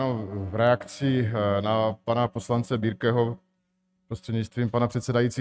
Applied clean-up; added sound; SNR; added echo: neural mask model RNNoise.